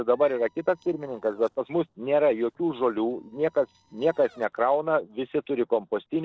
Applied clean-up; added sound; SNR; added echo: neural separator model SepFormer DNS4.